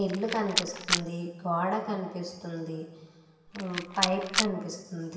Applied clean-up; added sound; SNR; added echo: none; Rattle; -1 dB; reverberation time 1.4 s.